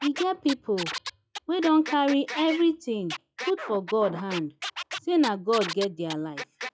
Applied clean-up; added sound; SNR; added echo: classical method log-MMSE.